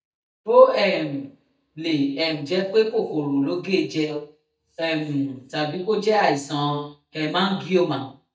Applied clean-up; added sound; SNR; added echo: neural mask model DeepFilterNet 3.